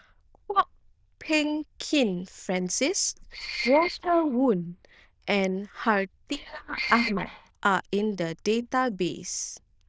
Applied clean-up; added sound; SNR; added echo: neural diffusion model UNIVERSE++.